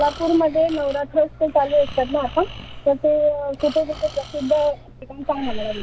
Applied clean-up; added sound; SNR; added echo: none; Breathing; 14 dB; none.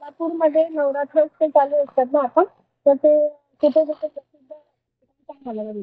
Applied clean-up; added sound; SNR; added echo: neural mask model DeepFilterNet 3.